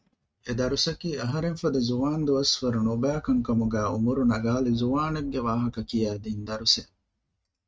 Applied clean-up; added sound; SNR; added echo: neural mask model RNNoise.